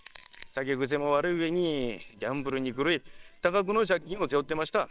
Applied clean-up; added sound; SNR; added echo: neural separator model SepFormer WHAMR!.